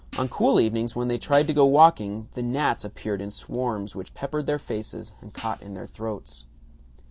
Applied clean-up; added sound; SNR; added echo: none; Hi-hat; 19 dB; none.